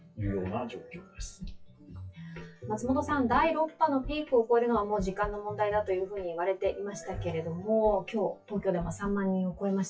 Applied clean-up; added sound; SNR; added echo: classical method WPE with log-MMSE.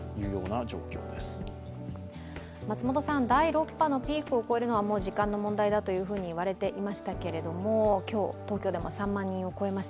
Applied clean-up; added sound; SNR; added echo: none; none; none; none.